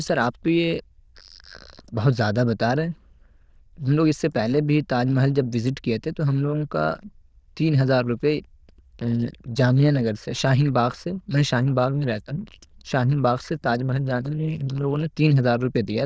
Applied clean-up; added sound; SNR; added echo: neural diffusion model UNIVERSE++.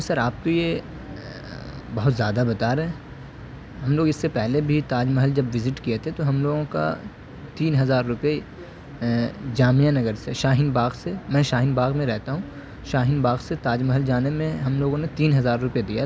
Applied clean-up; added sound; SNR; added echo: none; none; none; none.